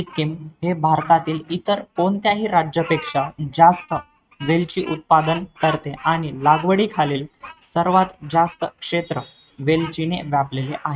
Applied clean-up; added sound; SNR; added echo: neural mask model RNNoise.